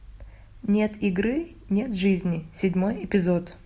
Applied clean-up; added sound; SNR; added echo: none; none; none; none.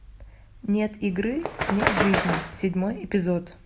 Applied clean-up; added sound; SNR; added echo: none; Bird; 1 dB; none.